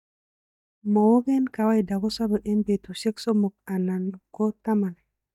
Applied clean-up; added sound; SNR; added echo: neural mask model DeepFilterNet 3.